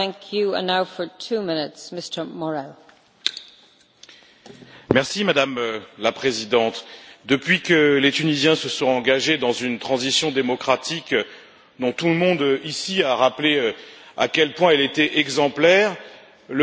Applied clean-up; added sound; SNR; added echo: none; none; none; none.